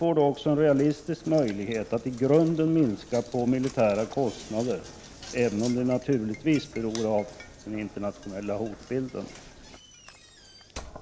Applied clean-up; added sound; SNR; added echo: none; Knock; 19 dB; none.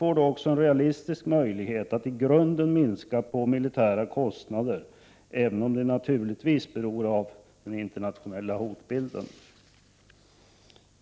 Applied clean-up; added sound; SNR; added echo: none; none; none; none.